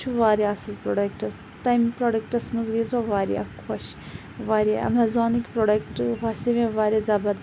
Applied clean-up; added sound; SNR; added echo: none; none; none; none.